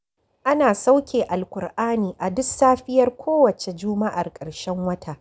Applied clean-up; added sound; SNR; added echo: none; none; none; none.